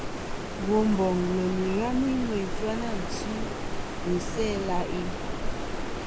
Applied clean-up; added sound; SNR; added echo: none; Stream; 1 dB; none.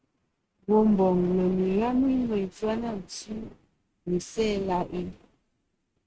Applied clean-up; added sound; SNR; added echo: neural mask model RNNoise.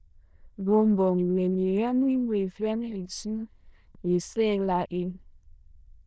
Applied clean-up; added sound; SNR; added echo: neural diffusion model UNIVERSE++.